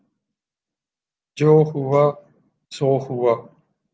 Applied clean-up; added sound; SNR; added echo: none; none; none; none.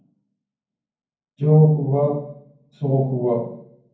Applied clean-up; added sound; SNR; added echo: none; none; none; reverberation time 0.9 s.